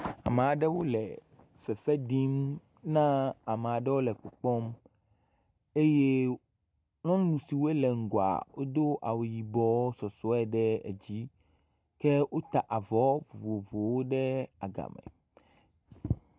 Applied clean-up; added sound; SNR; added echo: none; none; none; none.